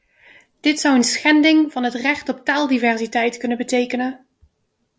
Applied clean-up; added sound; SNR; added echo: none; none; none; none.